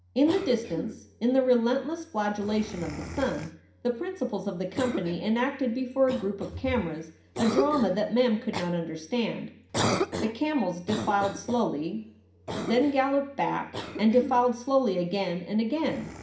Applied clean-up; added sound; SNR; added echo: none; Cough; 10 dB; reverberation time 0.5 s.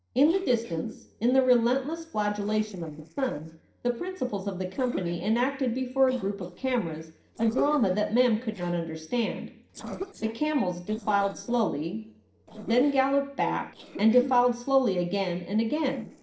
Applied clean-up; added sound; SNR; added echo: neural separator model SepFormer DNS4.